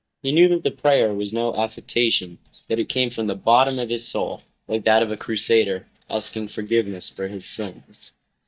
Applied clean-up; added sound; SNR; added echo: neural mask model DeepFilterNet 3.